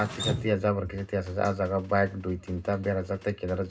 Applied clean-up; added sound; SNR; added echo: none; Drip; 11 dB; reverberation time 0.2 s.